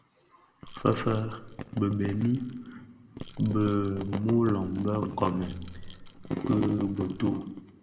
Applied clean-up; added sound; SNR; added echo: none; Rattle / Rattle (instrument); 18 dB; reverberation time 1.8 s.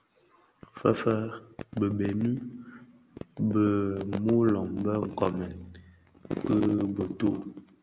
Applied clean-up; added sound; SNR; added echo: none; none; none; none.